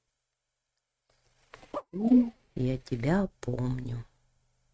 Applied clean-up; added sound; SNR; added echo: neural mask model RNNoise.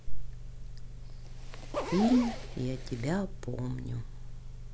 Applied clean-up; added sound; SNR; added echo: none; Zipper (clothing); 9 dB; none.